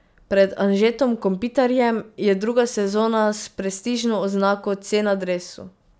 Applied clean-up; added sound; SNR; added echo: none; none; none; none.